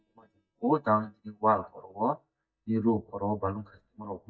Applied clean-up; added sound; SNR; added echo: neural mask model DeepFilterNet 3.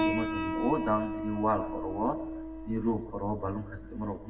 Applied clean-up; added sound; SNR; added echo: none; Piano; 3 dB; reverberation time 0.9 s.